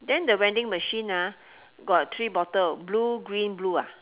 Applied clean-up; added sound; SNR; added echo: none; none; none; none.